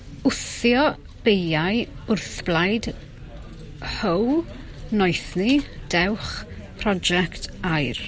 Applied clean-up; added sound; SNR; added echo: none; none; none; none.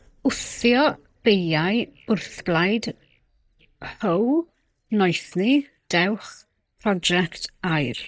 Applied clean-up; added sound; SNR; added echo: neural mask model DeepFilterNet 3.